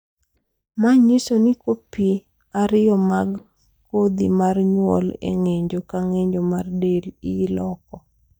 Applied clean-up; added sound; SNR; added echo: neural mask model DeepFilterNet 3.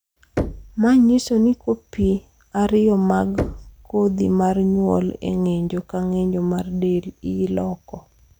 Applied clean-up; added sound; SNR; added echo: none; Knock; 13 dB; none.